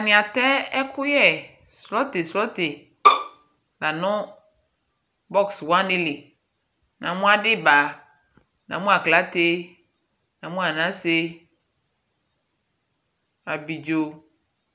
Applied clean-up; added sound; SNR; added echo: none; Bowed string instrument; -5 dB; none.